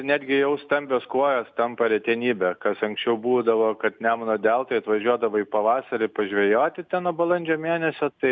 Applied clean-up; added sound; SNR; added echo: none; none; none; none.